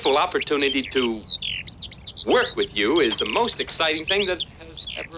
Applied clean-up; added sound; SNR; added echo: none; Bird vocalization, bird call, bird song; 3 dB; none.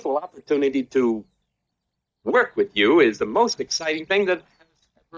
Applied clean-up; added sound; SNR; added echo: neural mask model DeepFilterNet 3.